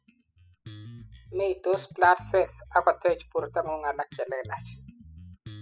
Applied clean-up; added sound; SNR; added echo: classical method spectral subtraction.